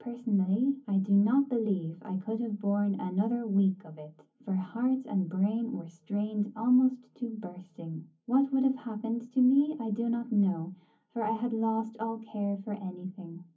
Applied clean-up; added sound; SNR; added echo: none; none; none; reverberation time 0.3 s.